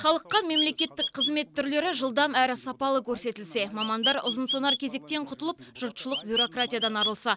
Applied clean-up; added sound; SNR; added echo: none; Chirp, tweet; 2 dB; none.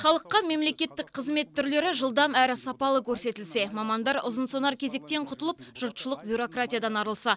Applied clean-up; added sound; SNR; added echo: none; none; none; none.